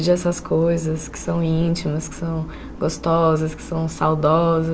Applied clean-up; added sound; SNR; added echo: none; none; none; none.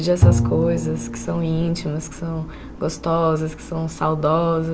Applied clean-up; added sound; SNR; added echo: none; Bowed string instrument; 1 dB; none.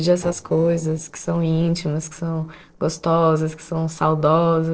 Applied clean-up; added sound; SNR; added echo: neural separator model SepFormer DNS4.